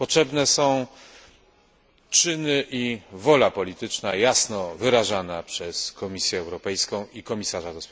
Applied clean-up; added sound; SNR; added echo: none; none; none; none.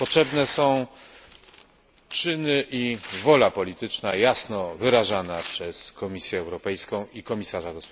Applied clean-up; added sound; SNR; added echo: none; Tearing; 19 dB; none.